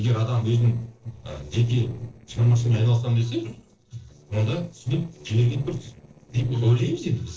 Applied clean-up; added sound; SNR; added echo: neural separator model SepFormer DNS4.